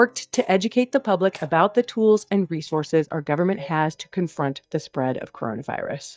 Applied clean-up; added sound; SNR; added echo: neural mask model DeepFilterNet 3.